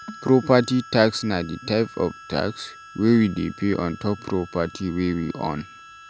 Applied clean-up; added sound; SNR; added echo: none; Harmonica; 19 dB; none.